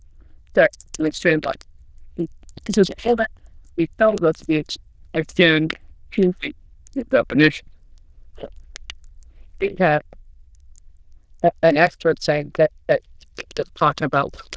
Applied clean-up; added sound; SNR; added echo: neural diffusion model UNIVERSE++.